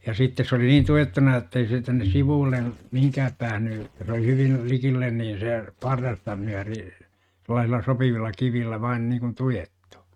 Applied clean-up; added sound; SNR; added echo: neural mask model RNNoise.